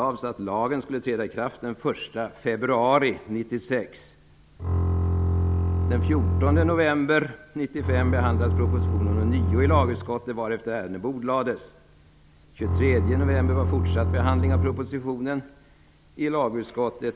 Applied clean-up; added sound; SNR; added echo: none; Bowed string instrument; -4 dB; none.